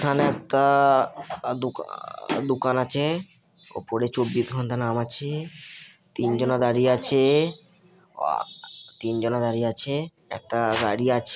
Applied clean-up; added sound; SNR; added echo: none; none; none; none.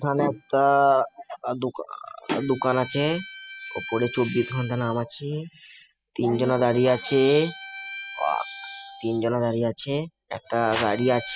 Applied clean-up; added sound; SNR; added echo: classical method spectral subtraction.